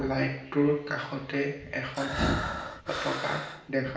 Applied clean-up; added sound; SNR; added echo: none; Breathing; 5 dB; reverberation time 0.7 s.